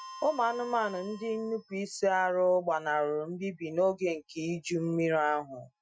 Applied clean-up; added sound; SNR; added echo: classical method Wiener filter.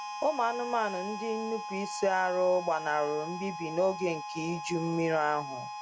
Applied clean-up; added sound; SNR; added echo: none; Harmonica; 8 dB; none.